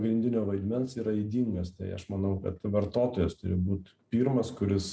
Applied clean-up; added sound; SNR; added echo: none; none; none; none.